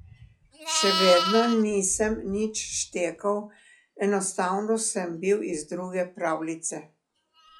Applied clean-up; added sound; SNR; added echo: classical method log-MMSE.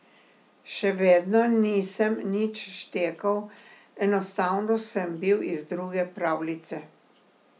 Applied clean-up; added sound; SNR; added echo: none; none; none; none.